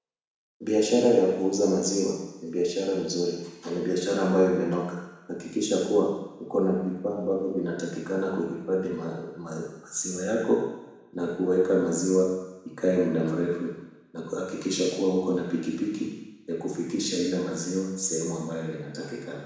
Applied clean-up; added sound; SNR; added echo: none; none; none; reverberation time 1.1 s.